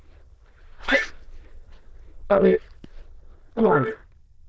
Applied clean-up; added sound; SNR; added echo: neural diffusion model UNIVERSE++.